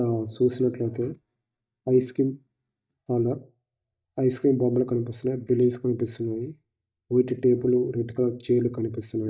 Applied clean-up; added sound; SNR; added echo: neural mask model DeepFilterNet 3.